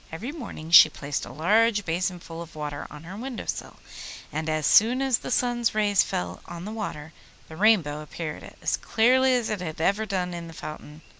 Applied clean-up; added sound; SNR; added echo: none; none; none; none.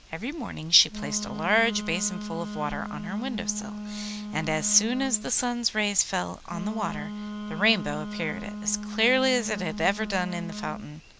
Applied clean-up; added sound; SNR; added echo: none; Wind instrument, woodwind instrument; 8 dB; none.